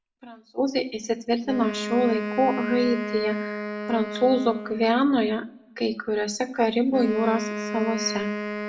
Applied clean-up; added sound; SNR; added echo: none; Wind instrument, woodwind instrument; 8 dB; reverberation time 0.4 s.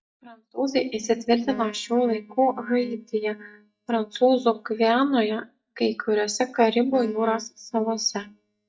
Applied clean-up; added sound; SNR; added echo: neural mask model DeepFilterNet 3.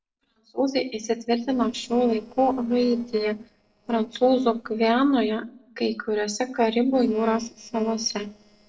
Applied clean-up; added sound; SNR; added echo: neural separator model SepFormer DNS4.